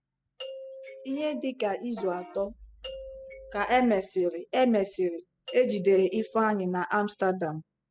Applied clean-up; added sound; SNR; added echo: classical method spectral subtraction.